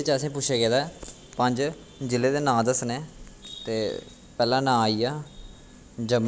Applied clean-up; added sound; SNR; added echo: none; none; none; none.